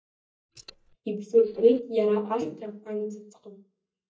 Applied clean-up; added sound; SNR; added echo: neural mask model DeepFilterNet 3.